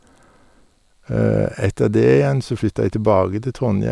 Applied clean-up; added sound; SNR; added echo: none; none; none; none.